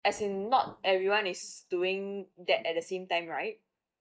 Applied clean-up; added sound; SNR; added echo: neural mask model DeepFilterNet 3.